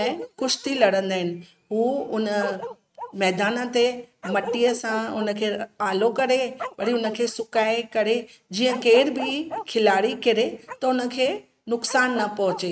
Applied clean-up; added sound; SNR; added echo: neural mask model RNNoise.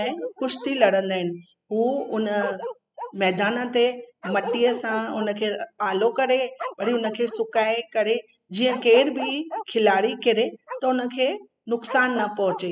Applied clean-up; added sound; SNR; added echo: classical method spectral subtraction.